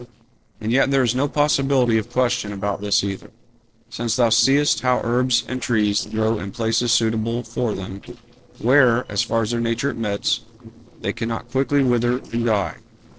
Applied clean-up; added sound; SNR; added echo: neural separator model SepFormer DNS4.